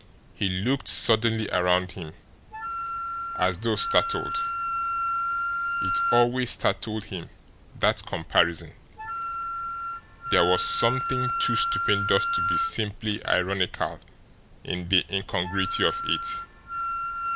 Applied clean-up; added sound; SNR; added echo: none; Wind instrument, woodwind instrument; 3 dB; none.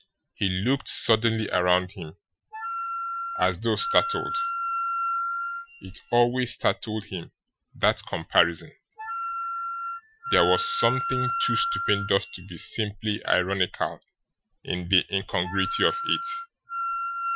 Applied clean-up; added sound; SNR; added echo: classical method Wiener filter.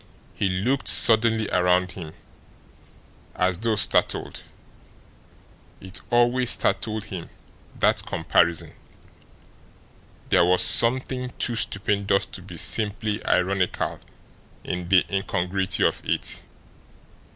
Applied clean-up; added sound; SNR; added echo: none; none; none; none.